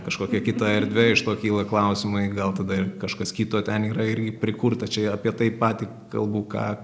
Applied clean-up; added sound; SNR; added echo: none; none; none; none.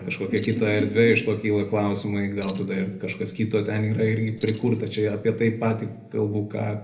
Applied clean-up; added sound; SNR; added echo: none; Keys jangling; 16 dB; reverberation time 0.3 s.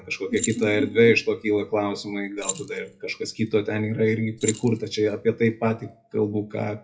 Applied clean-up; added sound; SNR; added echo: classical method WPE with log-MMSE.